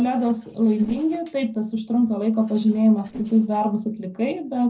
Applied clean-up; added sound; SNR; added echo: neural separator model SepFormer DNS4.